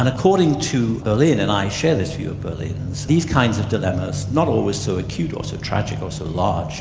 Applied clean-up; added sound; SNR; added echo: none; none; none; none.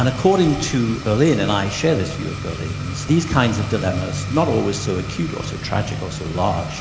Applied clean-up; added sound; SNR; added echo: none; Domestic sounds, home sounds; 15 dB; none.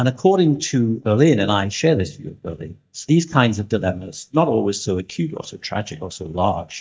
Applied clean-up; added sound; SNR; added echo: neural mask model DeepFilterNet 3.